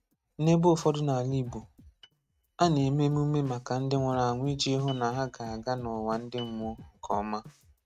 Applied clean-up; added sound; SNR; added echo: neural mask model RNNoise.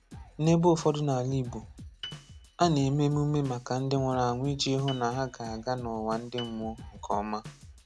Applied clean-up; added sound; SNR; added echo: none; Piano + Drum kit; 17 dB; none.